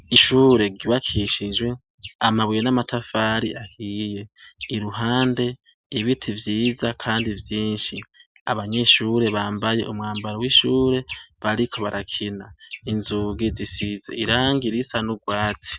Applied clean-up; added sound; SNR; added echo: none; none; none; none.